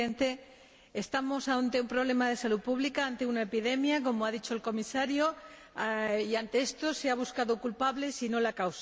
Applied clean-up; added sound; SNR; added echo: none; none; none; none.